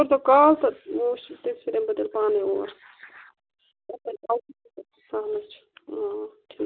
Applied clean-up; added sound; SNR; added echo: none; none; none; none.